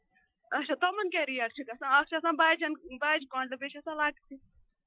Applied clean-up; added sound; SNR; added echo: classical method Wiener filter.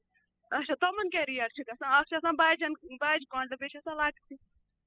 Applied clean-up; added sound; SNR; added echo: classical method spectral subtraction.